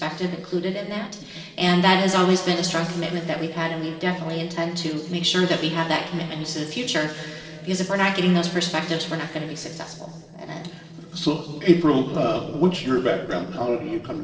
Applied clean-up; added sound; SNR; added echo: neural separator model SepFormer DNS4.